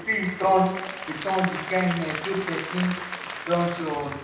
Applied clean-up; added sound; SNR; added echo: none; Applause / Crowd; 8 dB; reverberation time 0.8 s.